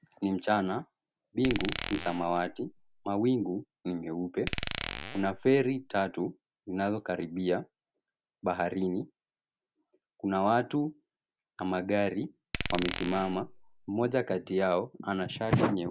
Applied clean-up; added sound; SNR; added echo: none; Glass; 6 dB; none.